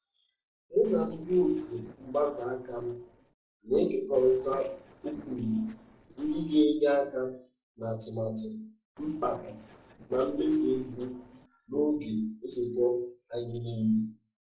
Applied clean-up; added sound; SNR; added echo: neural separator model SepFormer DNS4.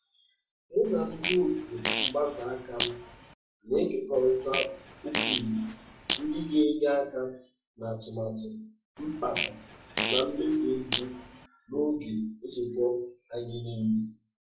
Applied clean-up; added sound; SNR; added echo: none; Fart; 4 dB; reverberation time 0.4 s.